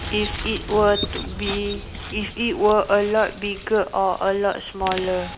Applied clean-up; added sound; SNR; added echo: none; Chirp, tweet; 10 dB; none.